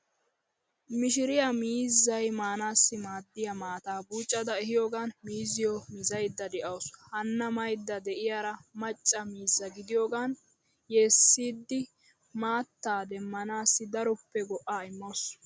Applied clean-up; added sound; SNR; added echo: none; none; none; none.